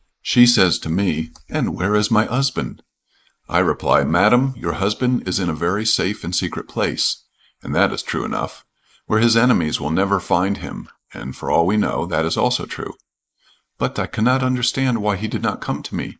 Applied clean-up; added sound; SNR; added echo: neural mask model Resemble Enhance denoiser.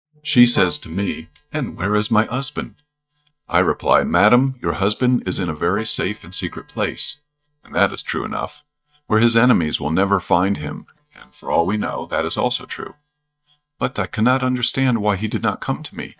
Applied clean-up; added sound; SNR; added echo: neural mask model DeepFilterNet 3.